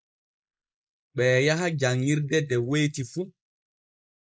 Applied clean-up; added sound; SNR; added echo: neural mask model Resemble Enhance denoiser.